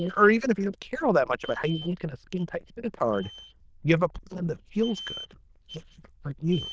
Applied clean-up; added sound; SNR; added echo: neural diffusion model UNIVERSE++.